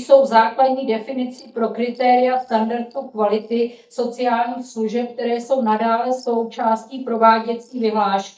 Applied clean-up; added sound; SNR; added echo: neural mask model DeepFilterNet 3.